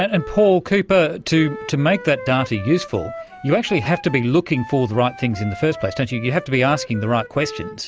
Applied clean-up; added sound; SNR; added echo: none; Wind instrument, woodwind instrument; 15 dB; none.